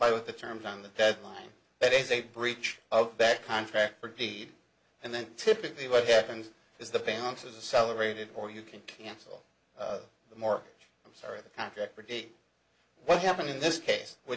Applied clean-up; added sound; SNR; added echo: none; none; none; none.